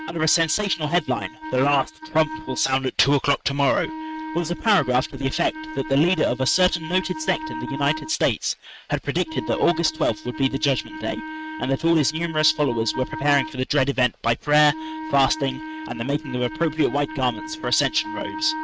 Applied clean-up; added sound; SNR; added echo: neural mask model RNNoise.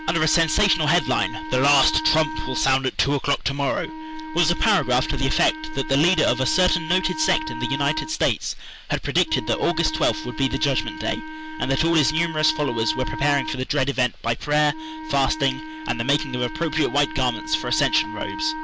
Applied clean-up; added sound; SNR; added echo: none; Wind instrument, woodwind instrument; 11 dB; none.